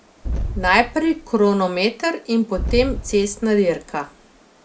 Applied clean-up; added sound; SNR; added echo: none; Boom; 9 dB; none.